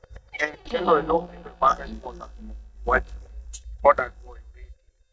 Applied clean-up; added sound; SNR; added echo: neural mask model DeepFilterNet 3.